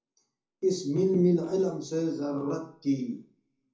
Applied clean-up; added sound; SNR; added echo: none; none; none; reverberation time 0.7 s.